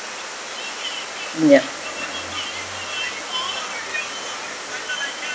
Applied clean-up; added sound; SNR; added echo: none; none; none; none.